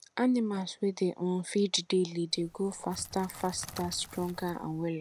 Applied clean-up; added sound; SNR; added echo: none; Crackle; 17 dB; none.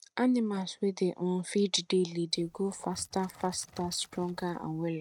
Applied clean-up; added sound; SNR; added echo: neural mask model RNNoise.